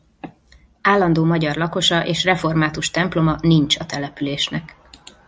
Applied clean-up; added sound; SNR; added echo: none; none; none; none.